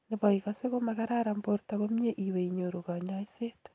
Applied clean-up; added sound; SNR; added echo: none; none; none; none.